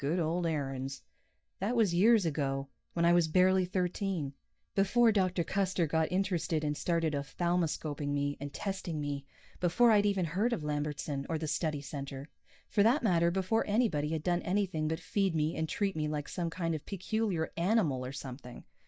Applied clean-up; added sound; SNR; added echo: neural mask model DeepFilterNet 3.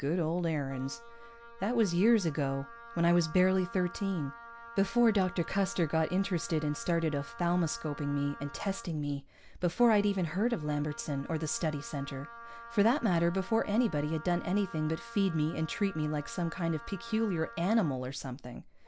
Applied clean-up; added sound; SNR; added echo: none; Wind instrument, woodwind instrument; 18 dB; none.